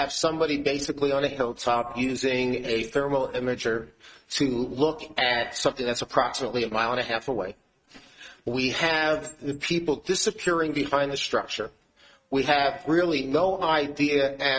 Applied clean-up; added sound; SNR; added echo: neural mask model RNNoise.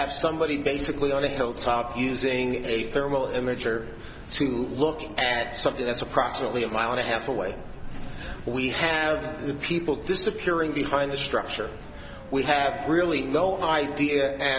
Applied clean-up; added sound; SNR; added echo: none; Car; 15 dB; none.